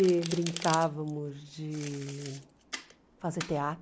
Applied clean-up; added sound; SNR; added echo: none; Domestic sounds, home sounds; 12 dB; none.